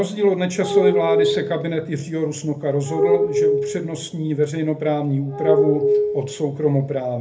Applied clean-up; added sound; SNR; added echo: none; Glass; -1 dB; reverberation time 0.3 s.